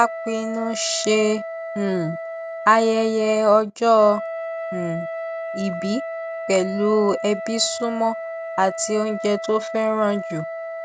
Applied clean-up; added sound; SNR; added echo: none; Wind instrument, woodwind instrument; 8 dB; none.